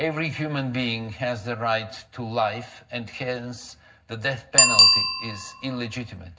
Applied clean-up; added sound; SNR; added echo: none; Bicycle bell; -3 dB; reverberation time 0.4 s.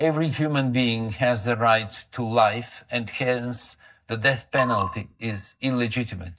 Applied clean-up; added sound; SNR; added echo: neural mask model DeepFilterNet 3.